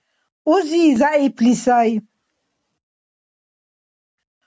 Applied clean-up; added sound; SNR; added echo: none; none; none; none.